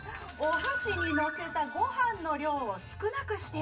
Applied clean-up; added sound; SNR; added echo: none; Doorbell; -1 dB; reverberation time 0.2 s.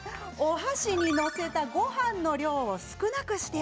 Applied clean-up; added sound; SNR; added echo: none; none; none; none.